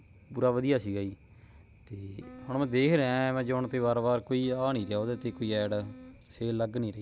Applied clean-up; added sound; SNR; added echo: none; Wind instrument, woodwind instrument; 17 dB; none.